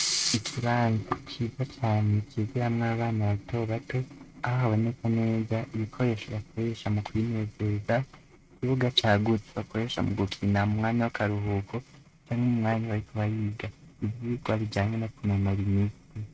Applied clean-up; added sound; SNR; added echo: neural mask model RNNoise.